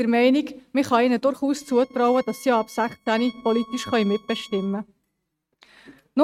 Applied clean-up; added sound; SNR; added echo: neural mask model RNNoise.